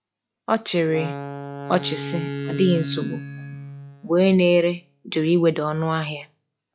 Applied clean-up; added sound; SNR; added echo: classical method log-MMSE.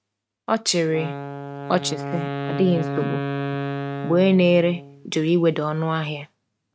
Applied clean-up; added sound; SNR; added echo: neural mask model RNNoise.